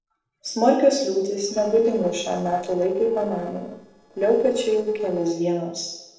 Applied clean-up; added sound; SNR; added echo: neural separator model SepFormer DNS4.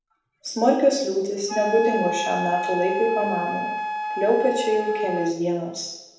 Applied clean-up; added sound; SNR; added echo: none; Wind instrument, woodwind instrument; 6 dB; reverberation time 0.8 s.